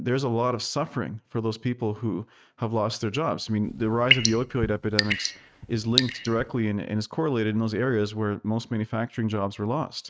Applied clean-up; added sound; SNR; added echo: neural mask model RNNoise.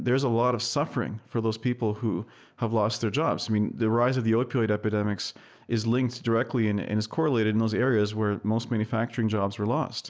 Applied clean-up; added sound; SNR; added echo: none; none; none; none.